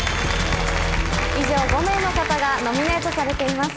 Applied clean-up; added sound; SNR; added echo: none; Drum kit; 10 dB; none.